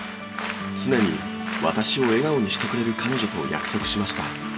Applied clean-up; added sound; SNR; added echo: none; Applause; 10 dB; reverberation time 1.7 s.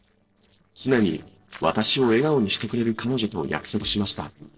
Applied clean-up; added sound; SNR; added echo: neural separator model SepFormer DNS4.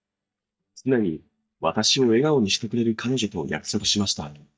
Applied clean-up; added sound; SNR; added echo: neural mask model DeepFilterNet 3.